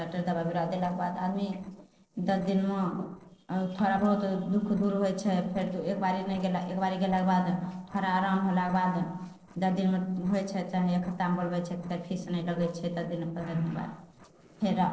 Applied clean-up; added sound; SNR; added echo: neural separator model SepFormer DNS4.